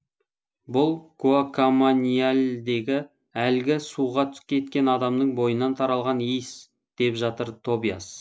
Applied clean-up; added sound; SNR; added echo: none; none; none; none.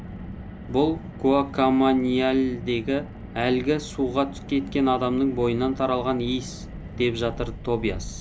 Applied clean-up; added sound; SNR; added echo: none; Car; 12 dB; none.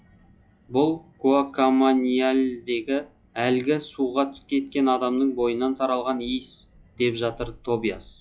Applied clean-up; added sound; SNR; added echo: classical method log-MMSE.